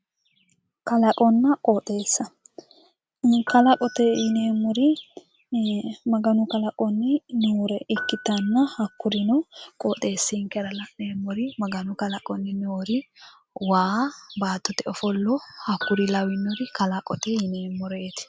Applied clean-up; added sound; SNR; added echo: none; Piano; 14 dB; none.